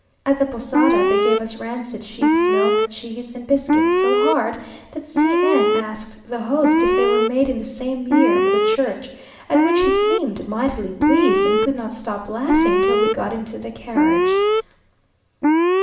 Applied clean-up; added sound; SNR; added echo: none; Alarm; -5 dB; reverberation time 0.8 s.